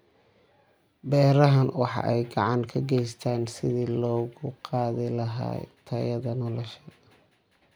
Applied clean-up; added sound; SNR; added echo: none; none; none; none.